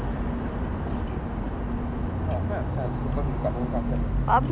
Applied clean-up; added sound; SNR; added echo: none; none; none; none.